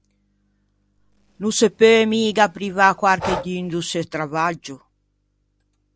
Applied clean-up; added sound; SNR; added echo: none; Breathing; 13 dB; none.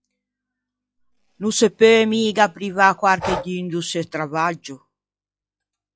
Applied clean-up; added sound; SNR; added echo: classical method log-MMSE.